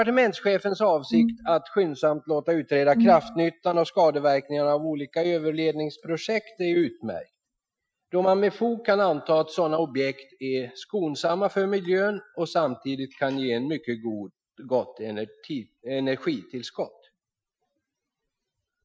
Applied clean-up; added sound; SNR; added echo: classical method Wiener filter.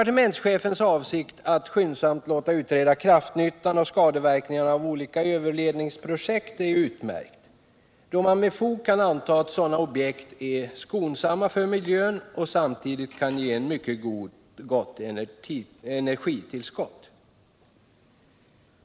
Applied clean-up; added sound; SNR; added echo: none; none; none; none.